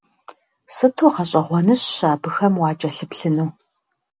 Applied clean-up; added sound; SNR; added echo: none; none; none; none.